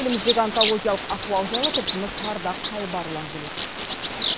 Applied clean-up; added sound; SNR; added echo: none; Bird vocalization, bird call, bird song; 1 dB; none.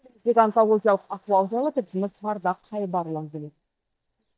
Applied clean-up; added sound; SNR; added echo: neural mask model DeepFilterNet 3.